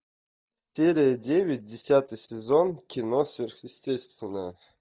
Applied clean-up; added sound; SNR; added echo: neural mask model DeepFilterNet 3.